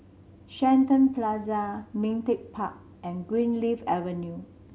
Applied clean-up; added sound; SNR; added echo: none; none; none; none.